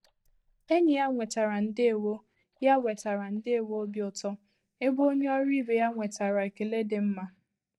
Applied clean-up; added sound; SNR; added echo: neural mask model DeepFilterNet 3.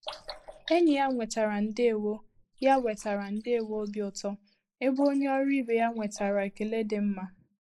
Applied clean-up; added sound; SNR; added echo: neural mask model Resemble Enhance denoiser.